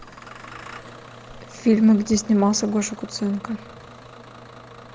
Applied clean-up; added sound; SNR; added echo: none; Engine starting / Bus; 19 dB; none.